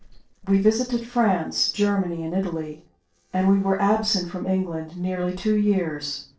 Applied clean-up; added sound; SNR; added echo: neural separator model SepFormer DNS4.